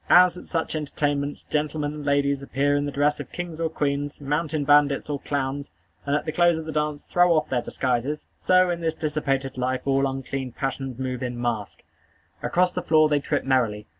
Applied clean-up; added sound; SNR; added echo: none; none; none; none.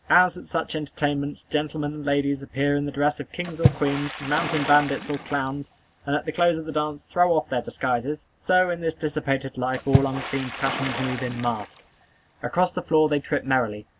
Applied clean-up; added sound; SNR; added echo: none; Water / Splash, splatter; 8 dB; none.